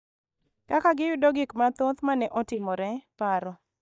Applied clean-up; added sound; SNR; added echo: neural mask model DeepFilterNet 3.